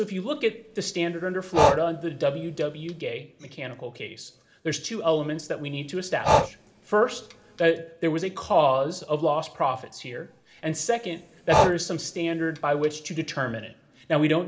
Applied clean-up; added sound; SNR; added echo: none; Breathing; 2 dB; reverberation time 0.5 s.